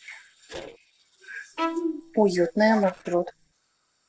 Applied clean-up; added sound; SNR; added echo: neural separator model SepFormer DNS4.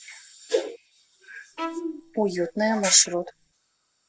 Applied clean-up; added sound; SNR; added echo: none; Bowed string instrument; 13 dB; none.